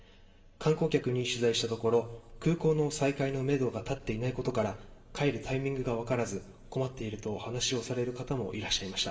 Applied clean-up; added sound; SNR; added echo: none; none; none; reverberation time 1.6 s.